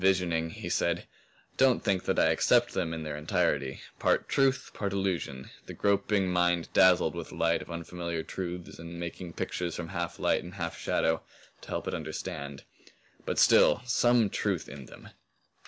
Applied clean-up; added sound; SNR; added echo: none; none; none; none.